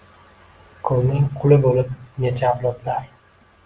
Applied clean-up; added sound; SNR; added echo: none; none; none; none.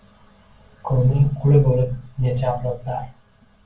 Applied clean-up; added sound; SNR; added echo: none; none; none; reverberation time 0.2 s.